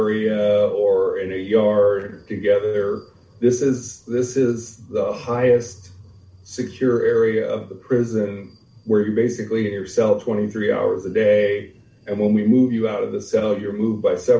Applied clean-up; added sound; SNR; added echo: none; none; none; none.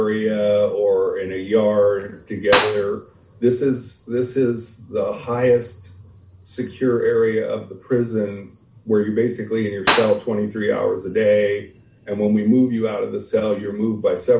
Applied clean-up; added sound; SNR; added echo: none; Clapping; 1 dB; none.